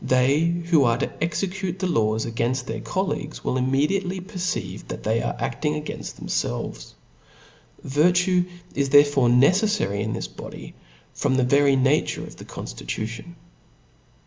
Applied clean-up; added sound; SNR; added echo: none; none; none; none.